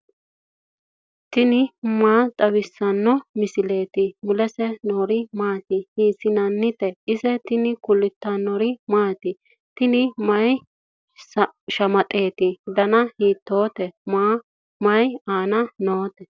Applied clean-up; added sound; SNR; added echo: none; none; none; none.